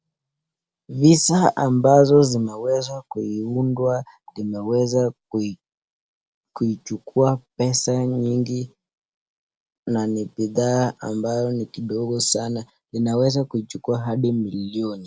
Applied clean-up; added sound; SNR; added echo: none; none; none; none.